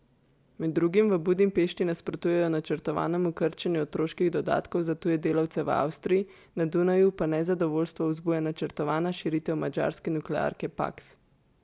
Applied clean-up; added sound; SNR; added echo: none; none; none; none.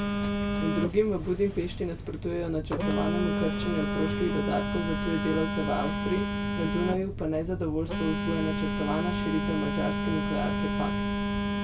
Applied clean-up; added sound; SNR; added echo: none; Telephone; -1 dB; reverberation time 0.2 s.